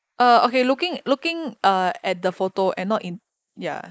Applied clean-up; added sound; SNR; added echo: neural mask model Resemble Enhance denoiser.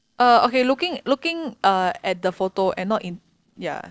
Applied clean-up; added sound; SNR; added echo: neural separator model SepFormer DNS4.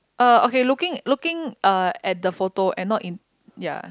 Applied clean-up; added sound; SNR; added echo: none; none; none; none.